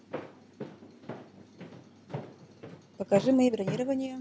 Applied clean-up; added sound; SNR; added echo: none; Walk, footsteps; 10 dB; none.